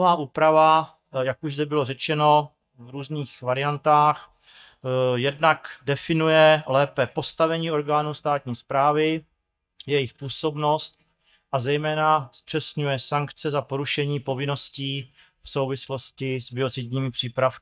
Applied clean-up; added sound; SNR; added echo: neural mask model DeepFilterNet 3.